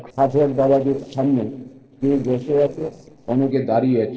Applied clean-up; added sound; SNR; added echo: neural separator model SepFormer DNS4.